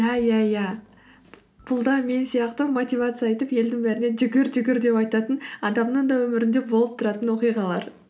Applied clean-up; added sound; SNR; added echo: none; none; none; none.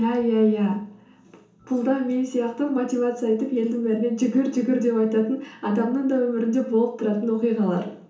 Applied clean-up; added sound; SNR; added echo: none; none; none; reverberation time 0.7 s.